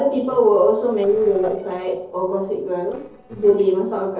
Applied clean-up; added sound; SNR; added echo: neural separator model SepFormer DNS4.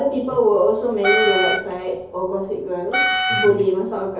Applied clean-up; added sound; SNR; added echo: none; Wind instrument, woodwind instrument; 2 dB; reverberation time 2.2 s.